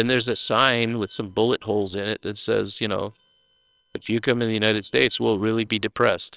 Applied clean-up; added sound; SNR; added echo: neural separator model SepFormer WHAMR!.